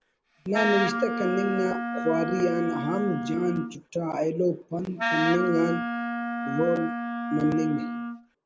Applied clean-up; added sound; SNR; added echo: none; Wind instrument, woodwind instrument; 3 dB; none.